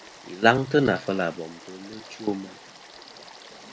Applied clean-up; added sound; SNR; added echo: none; Stream / Frog; 19 dB; none.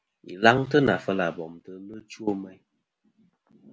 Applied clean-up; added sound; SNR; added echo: none; none; none; none.